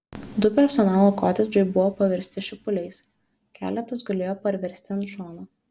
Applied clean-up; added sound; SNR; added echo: none; none; none; none.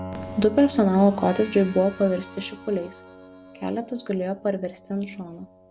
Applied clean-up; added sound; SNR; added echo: none; Piano + Harmonica; 16 dB; none.